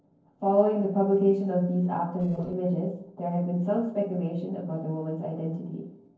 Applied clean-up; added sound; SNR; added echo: neural separator model SepFormer DNS4.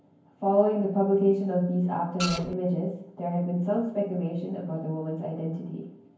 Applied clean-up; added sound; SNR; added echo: none; Printer; 5 dB; reverberation time 0.9 s.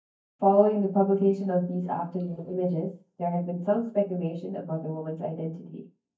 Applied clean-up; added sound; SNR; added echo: neural mask model DeepFilterNet 3.